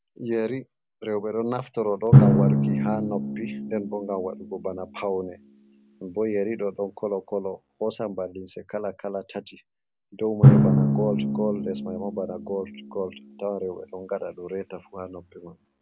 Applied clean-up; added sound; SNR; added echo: none; Drum; -5 dB; none.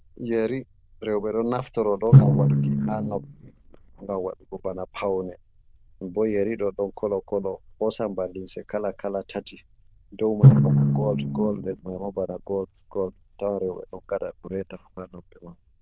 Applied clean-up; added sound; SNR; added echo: neural diffusion model UNIVERSE++.